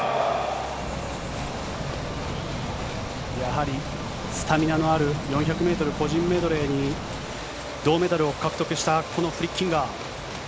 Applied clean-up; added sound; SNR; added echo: none; none; none; none.